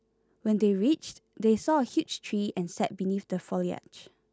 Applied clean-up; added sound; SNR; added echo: none; none; none; none.